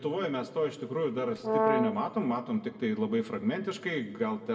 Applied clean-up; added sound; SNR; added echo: none; Brass instrument; -2 dB; reverberation time 1.1 s.